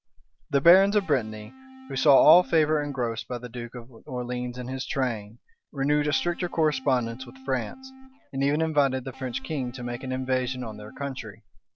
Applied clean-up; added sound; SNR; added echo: none; Electric guitar / Bass guitar; 19 dB; none.